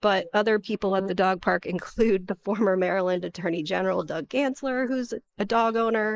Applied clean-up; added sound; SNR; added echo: neural mask model Resemble Enhance denoiser.